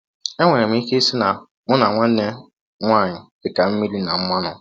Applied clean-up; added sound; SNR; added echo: none; none; none; none.